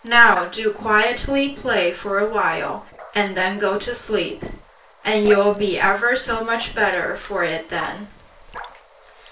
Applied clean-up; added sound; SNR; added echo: neural separator model SepFormer DNS4.